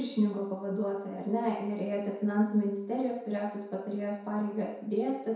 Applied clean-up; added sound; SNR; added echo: none; none; none; reverberation time 0.7 s.